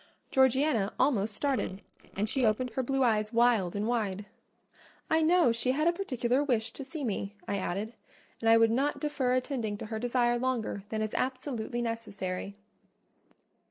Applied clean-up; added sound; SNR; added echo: neural separator model SepFormer DNS4.